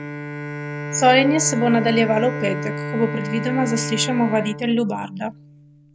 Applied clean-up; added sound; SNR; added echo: none; Bowed string instrument; 7 dB; none.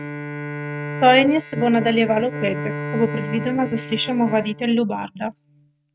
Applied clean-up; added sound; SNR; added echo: neural mask model RNNoise.